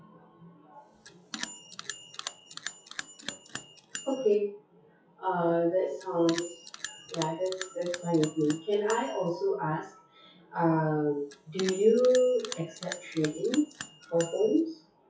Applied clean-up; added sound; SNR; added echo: classical method WPE with log-MMSE.